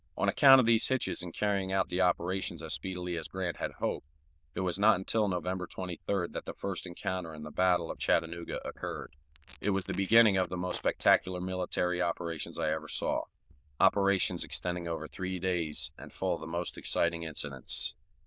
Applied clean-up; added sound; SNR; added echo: neural diffusion model UNIVERSE++.